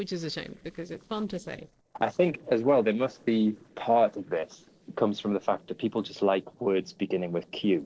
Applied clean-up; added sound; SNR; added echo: neural separator model SepFormer DNS4.